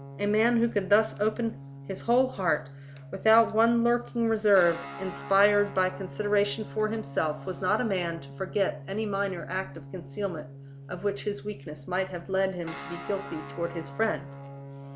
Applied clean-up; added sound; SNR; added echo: none; Guitar; 14 dB; none.